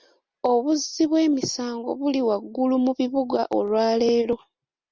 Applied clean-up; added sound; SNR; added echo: none; none; none; none.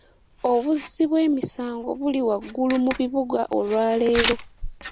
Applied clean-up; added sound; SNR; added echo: none; Writing; 11 dB; none.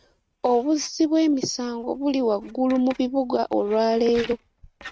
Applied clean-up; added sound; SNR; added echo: neural mask model RNNoise.